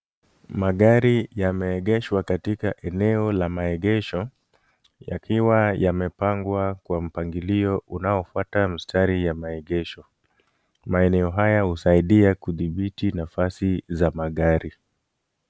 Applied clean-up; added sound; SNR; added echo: none; none; none; none.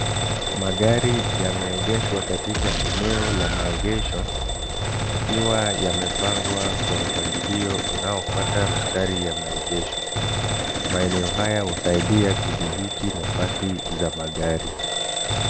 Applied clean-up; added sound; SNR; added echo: none; Alarm / Bell + Gunshot, gunfire; -2 dB; none.